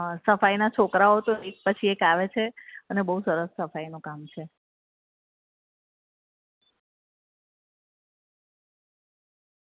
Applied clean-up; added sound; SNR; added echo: none; none; none; none.